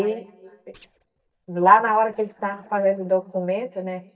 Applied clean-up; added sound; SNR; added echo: neural mask model DeepFilterNet 3.